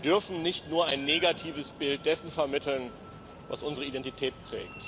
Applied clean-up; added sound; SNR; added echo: none; Train + Gunshot, gunfire; 13 dB; none.